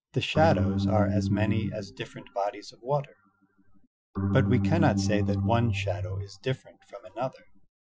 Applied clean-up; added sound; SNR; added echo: classical method Wiener filter.